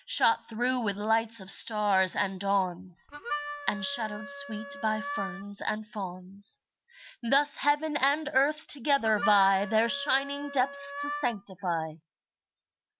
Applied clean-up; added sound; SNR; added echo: none; Harmonica; 11 dB; none.